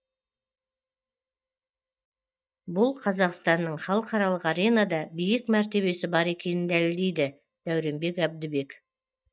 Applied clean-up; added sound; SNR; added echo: neural mask model DeepFilterNet 3.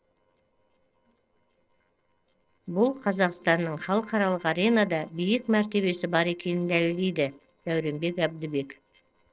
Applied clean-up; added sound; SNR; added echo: neural separator model SepFormer DNS4.